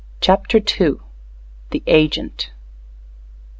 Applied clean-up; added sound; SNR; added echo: none; none; none; none.